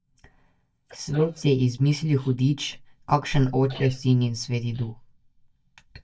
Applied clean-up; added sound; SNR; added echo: neural mask model DeepFilterNet 3.